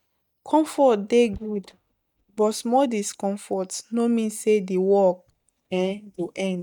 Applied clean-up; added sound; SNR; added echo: neural mask model DeepFilterNet 3.